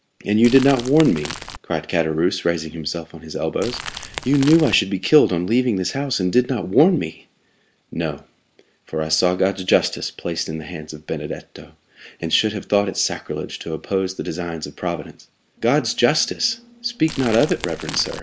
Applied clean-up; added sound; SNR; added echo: none; Crumpling, crinkling / Crackle; 11 dB; none.